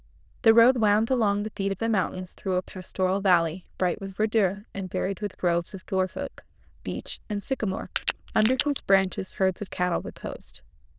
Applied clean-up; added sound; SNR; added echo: neural diffusion model UNIVERSE++.